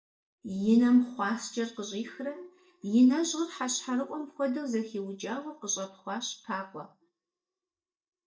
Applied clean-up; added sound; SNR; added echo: neural mask model DeepFilterNet 3.